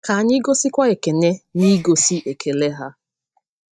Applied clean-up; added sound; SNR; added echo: neural mask model DeepFilterNet 3.